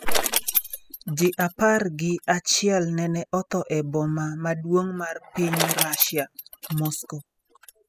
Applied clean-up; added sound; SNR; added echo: classical method spectral subtraction.